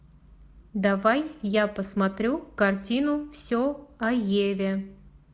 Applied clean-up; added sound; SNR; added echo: none; none; none; none.